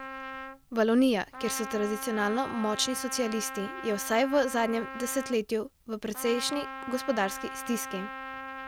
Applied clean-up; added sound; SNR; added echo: none; Trumpet; 10 dB; none.